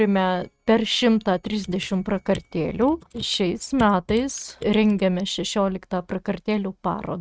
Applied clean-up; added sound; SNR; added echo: neural mask model RNNoise.